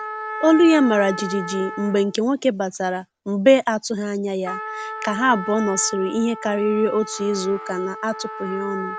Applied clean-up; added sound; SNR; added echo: none; Trumpet; 11 dB; none.